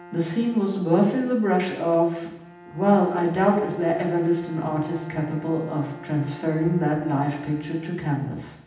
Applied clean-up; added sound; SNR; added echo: none; Bowed string instrument; 20 dB; reverberation time 0.8 s.